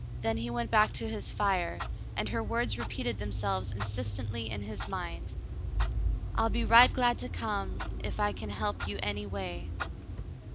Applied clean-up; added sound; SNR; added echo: none; Clock; 2 dB; none.